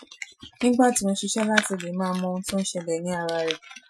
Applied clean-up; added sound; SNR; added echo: classical method Wiener filter.